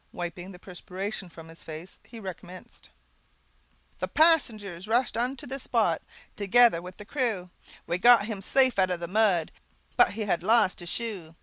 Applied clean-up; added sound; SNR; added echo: none; none; none; none.